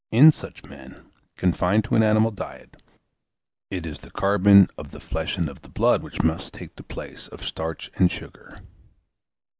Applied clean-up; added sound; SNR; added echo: none; none; none; none.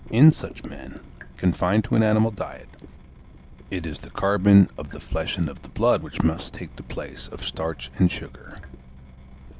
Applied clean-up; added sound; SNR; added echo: none; Drip / Water tap, faucet; 18 dB; none.